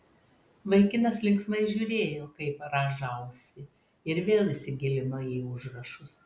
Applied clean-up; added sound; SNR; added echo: none; none; none; none.